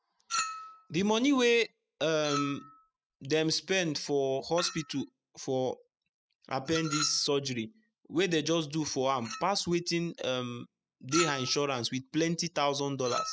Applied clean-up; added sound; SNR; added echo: classical method spectral subtraction.